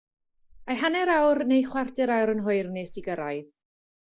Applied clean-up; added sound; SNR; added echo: neural mask model Resemble Enhance denoiser.